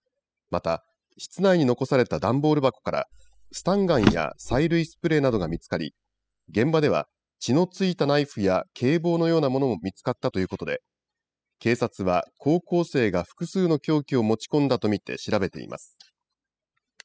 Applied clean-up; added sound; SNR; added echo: classical method spectral subtraction.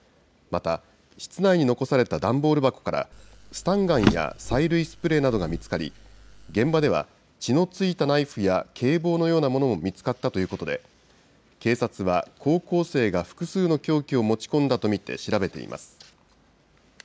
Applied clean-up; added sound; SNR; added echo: none; Drawer open or close; 7 dB; none.